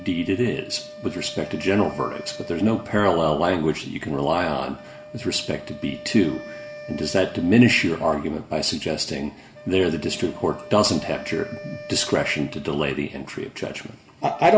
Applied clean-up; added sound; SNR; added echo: none; Wind instrument, woodwind instrument; 17 dB; reverberation time 0.4 s.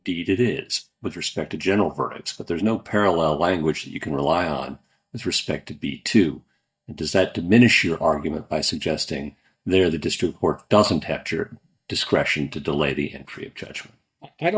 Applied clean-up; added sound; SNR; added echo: neural mask model DeepFilterNet 3.